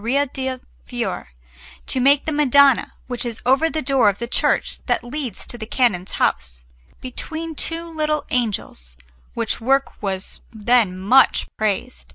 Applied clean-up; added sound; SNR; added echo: none; none; none; none.